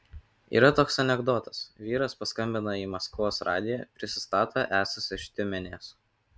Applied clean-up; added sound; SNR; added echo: none; none; none; none.